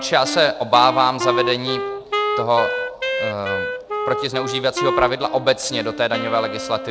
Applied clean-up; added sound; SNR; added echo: none; Wind instrument, woodwind instrument; 4 dB; none.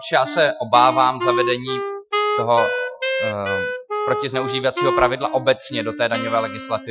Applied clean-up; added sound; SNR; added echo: classical method Wiener filter.